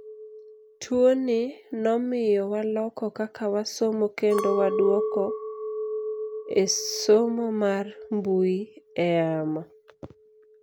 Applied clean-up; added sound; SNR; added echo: none; Chink, clink; 10 dB; none.